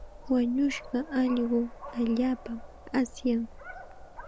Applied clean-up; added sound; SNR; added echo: none; Dog; 15 dB; none.